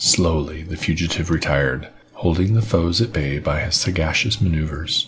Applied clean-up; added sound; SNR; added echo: none; none; none; none.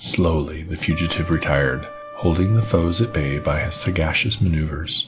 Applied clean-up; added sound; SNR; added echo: none; Trumpet; 17 dB; none.